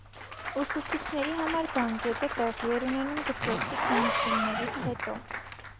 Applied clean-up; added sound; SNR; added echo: none; Zipper (clothing) + Applause / Cheering / Clapping; 0 dB; none.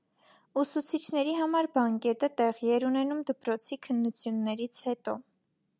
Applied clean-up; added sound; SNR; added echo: none; none; none; none.